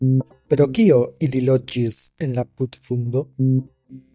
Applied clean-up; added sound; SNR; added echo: neural mask model DeepFilterNet 3.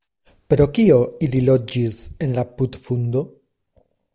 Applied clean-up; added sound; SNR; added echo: none; none; none; none.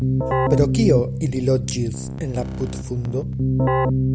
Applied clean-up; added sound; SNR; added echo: none; Keyboard (musical); -2 dB; none.